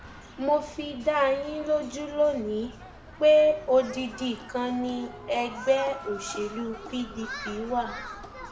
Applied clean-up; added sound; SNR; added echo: none; Human group actions; 15 dB; reverberation time 0.8 s.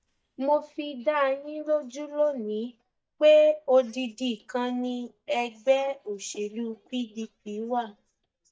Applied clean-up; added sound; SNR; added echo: neural mask model DeepFilterNet 3.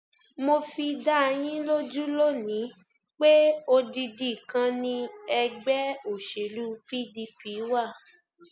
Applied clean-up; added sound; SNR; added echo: none; none; none; none.